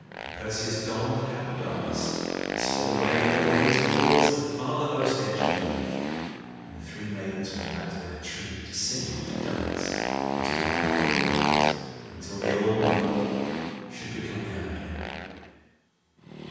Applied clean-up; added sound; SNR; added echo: none; Motorcycle; -1 dB; reverberation time 2.1 s.